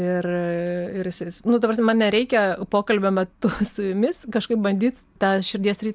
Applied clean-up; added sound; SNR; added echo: none; none; none; none.